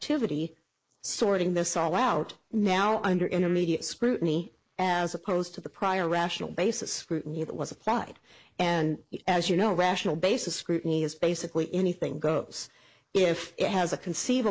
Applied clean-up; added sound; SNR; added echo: neural mask model Resemble Enhance denoiser.